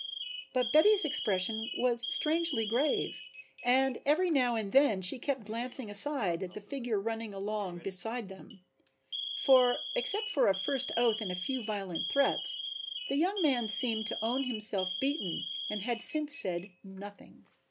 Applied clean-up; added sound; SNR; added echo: none; Alarm; 10 dB; none.